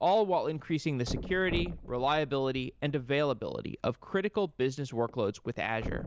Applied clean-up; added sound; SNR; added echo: none; Thump, thud; 13 dB; none.